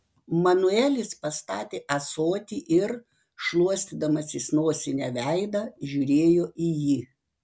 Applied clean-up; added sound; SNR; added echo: none; none; none; none.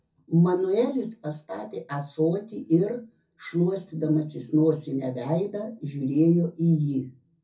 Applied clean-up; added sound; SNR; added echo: none; none; none; reverberation time 0.3 s.